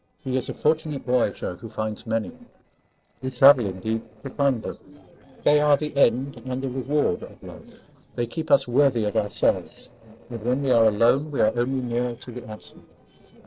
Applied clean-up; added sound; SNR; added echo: neural separator model SepFormer DNS4.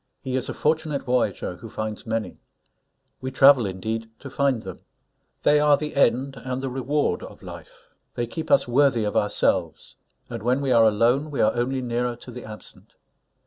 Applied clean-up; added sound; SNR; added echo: none; none; none; none.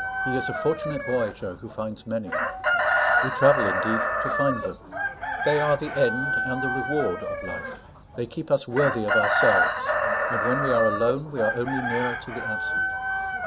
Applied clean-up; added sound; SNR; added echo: none; Chicken, rooster; -1 dB; none.